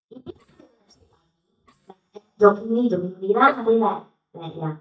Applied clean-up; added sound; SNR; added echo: neural mask model DeepFilterNet 3.